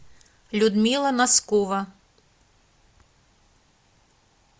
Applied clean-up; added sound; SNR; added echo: none; none; none; none.